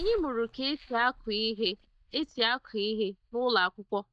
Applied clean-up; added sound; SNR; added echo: neural mask model DeepFilterNet 3.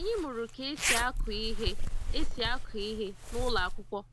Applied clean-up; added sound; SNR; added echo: none; Zipper (clothing); -4 dB; none.